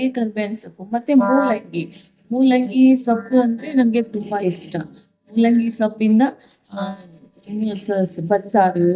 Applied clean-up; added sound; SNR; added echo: neural mask model DeepFilterNet 3.